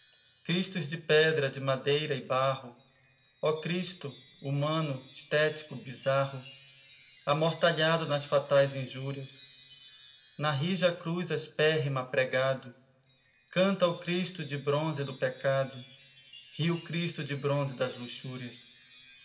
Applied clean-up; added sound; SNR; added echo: none; Wind chime; 13 dB; reverberation time 0.7 s.